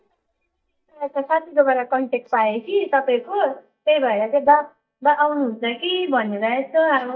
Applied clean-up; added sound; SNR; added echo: neural mask model DeepFilterNet 3.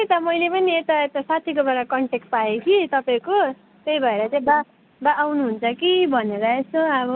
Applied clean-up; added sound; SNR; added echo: none; none; none; none.